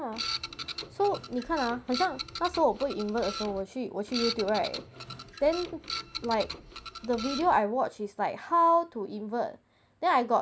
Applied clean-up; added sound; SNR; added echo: none; Printer; 9 dB; none.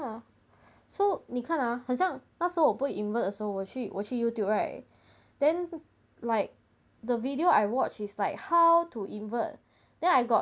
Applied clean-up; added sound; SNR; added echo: none; none; none; none.